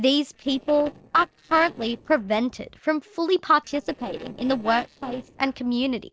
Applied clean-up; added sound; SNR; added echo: neural separator model SepFormer DNS4.